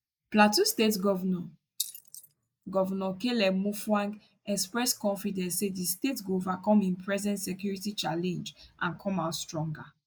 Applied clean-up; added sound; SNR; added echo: neural mask model Resemble Enhance denoiser.